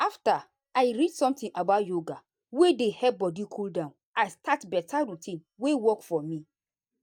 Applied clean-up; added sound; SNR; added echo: neural mask model DeepFilterNet 3.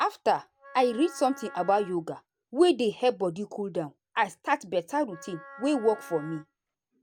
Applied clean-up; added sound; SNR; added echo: none; Wind instrument, woodwind instrument; 19 dB; none.